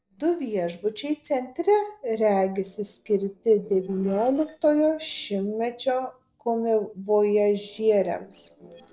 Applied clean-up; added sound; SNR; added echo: neural separator model SepFormer DNS4.